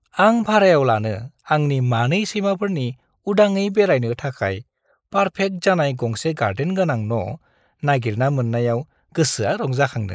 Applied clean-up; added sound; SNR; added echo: neural mask model Resemble Enhance denoiser.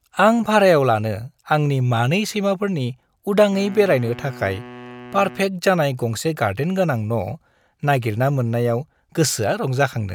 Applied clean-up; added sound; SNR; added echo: none; Wind instrument, woodwind instrument; 20 dB; none.